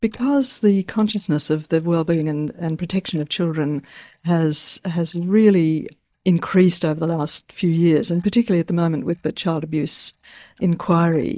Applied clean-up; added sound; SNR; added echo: neural mask model DeepFilterNet 3.